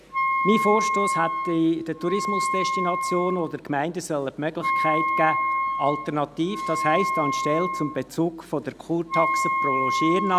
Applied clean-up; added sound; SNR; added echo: none; Wind instrument, woodwind instrument; 1 dB; none.